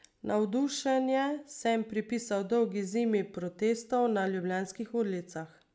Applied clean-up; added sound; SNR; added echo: none; none; none; none.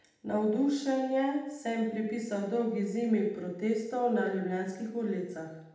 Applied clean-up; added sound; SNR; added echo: none; none; none; reverberation time 0.8 s.